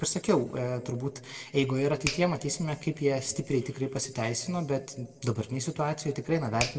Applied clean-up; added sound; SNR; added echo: none; Finger snapping; 14 dB; reverberation time 0.9 s.